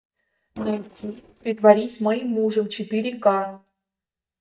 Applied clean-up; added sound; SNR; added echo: neural mask model DeepFilterNet 3.